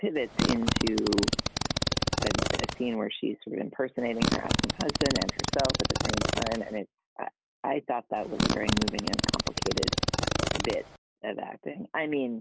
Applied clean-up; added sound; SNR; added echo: none; Fart; -4 dB; none.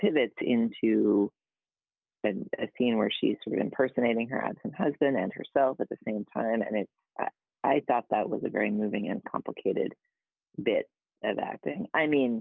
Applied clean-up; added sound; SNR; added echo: none; none; none; none.